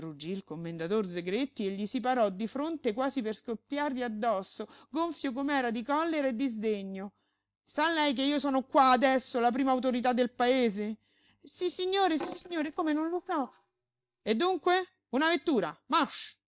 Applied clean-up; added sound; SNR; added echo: neural mask model DeepFilterNet 3.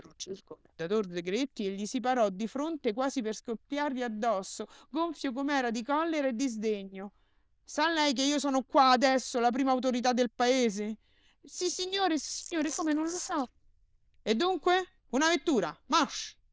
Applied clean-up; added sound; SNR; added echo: neural diffusion model UNIVERSE++.